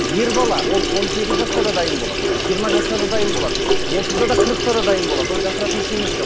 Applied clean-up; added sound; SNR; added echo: none; Sink (filling or washing) / Water tap, faucet; -3 dB; none.